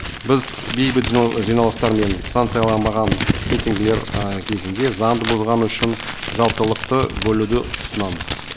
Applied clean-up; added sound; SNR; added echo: none; Crumpling, crinkling; 5 dB; none.